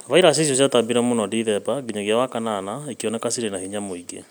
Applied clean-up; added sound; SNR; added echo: none; none; none; none.